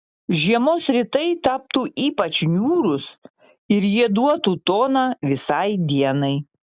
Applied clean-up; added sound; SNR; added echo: none; none; none; none.